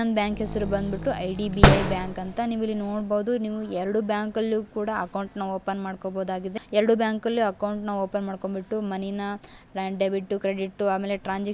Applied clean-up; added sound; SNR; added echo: none; Slam; -2 dB; none.